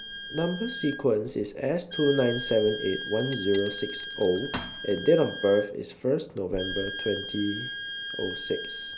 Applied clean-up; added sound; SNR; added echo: none; Wind instrument, woodwind instrument + Bell; 6 dB; none.